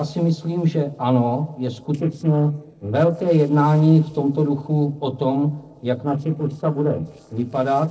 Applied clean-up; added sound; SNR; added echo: neural separator model SepFormer DNS4.